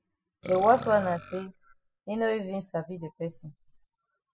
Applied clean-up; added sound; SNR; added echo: classical method spectral subtraction.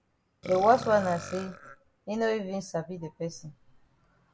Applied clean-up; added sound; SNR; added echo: none; Burping, eructation; 13 dB; none.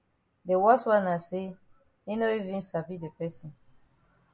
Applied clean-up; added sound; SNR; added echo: none; none; none; none.